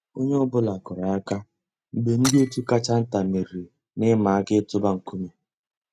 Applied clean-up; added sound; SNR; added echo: neural mask model RNNoise.